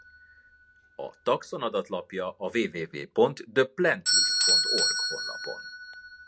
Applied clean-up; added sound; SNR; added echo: none; Bell / Doorbell; 0 dB; none.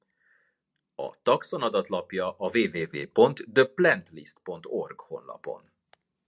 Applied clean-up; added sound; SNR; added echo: none; none; none; none.